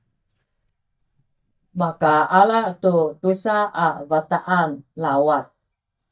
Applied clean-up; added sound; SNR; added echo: neural mask model DeepFilterNet 3.